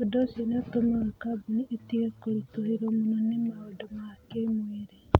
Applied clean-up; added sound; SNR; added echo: none; Electric guitar; 20 dB; none.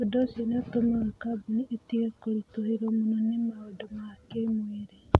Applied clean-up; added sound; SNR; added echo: none; none; none; none.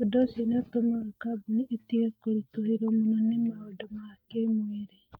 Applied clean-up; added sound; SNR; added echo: neural mask model DeepFilterNet 3.